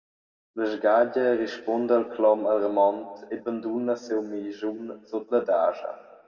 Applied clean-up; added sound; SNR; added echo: none; none; none; reverberation time 1.1 s.